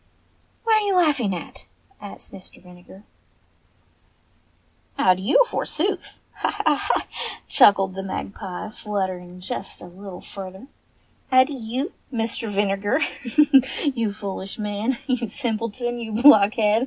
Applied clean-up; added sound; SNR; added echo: none; none; none; none.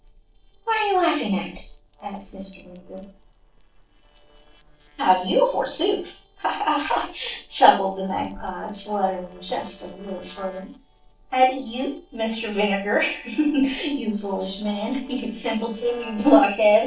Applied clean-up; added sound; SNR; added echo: neural separator model SepFormer DNS4.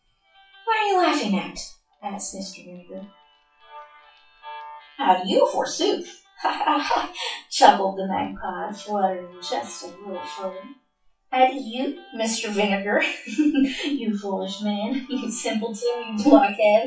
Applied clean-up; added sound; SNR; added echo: classical method WPE with log-MMSE.